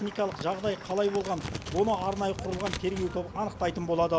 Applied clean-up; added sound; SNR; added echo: none; Crumpling, crinkling; 13 dB; none.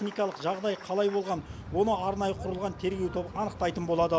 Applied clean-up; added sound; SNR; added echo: none; none; none; none.